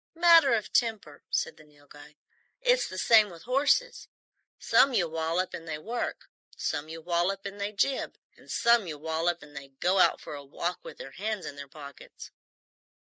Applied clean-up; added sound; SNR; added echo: neural mask model Resemble Enhance denoiser.